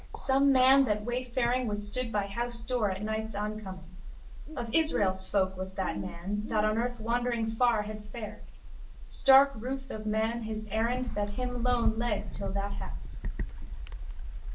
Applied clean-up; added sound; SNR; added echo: none; Bird; 4 dB; reverberation time 0.3 s.